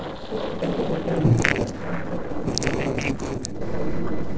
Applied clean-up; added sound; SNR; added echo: neural separator model SepFormer DNS4.